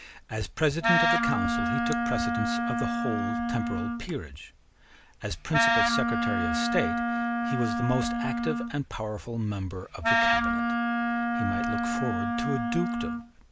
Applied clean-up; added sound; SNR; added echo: none; Wind instrument, woodwind instrument; -5 dB; none.